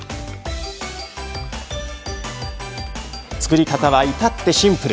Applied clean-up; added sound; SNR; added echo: none; Sawing; 16 dB; none.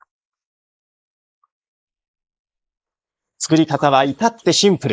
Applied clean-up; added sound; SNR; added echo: neural mask model Resemble Enhance denoiser.